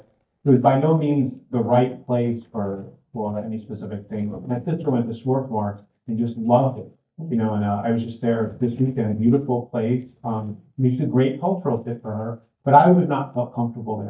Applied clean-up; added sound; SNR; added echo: neural mask model DeepFilterNet 3.